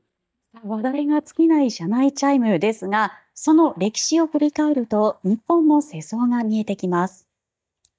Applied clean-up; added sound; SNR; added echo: neural mask model DeepFilterNet 3.